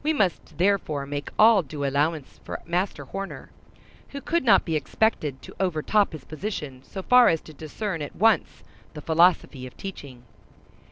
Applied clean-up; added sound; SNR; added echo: none; none; none; none.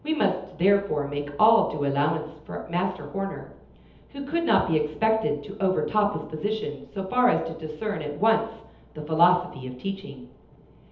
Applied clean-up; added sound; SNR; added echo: none; none; none; reverberation time 0.8 s.